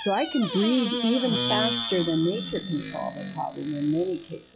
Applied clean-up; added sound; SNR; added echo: classical method log-MMSE.